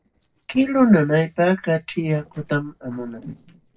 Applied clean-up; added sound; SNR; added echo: neural separator model SepFormer DNS4.